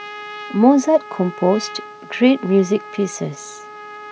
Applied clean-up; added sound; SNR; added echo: none; Trumpet; 16 dB; none.